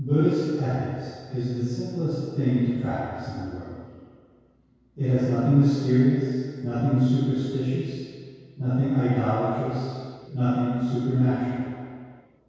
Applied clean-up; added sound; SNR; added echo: none; none; none; reverberation time 2.0 s.